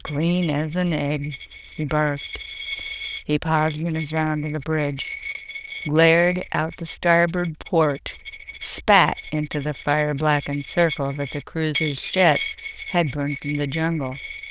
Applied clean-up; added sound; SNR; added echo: neural diffusion model UNIVERSE++.